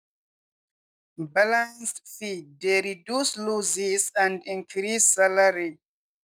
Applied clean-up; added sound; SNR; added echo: neural mask model DeepFilterNet 3.